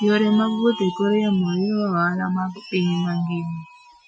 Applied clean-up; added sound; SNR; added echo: classical method Wiener filter.